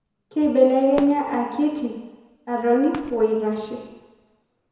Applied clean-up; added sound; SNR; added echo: none; Fireworks; 19 dB; reverberation time 1.0 s.